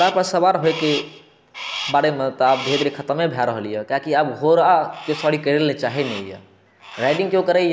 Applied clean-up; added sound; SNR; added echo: none; Crow; 14 dB; none.